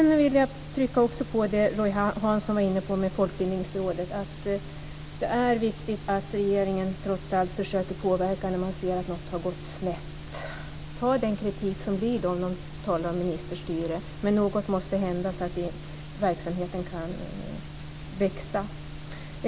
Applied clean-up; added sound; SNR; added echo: none; none; none; none.